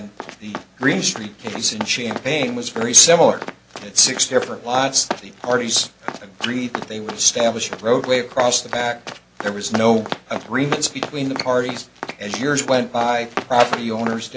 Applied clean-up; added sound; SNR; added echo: none; Run; 12 dB; none.